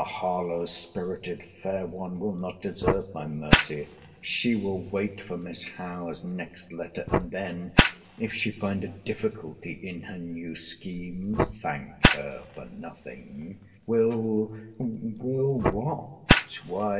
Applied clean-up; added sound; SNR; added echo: none; Fire; 0 dB; reverberation time 2.3 s.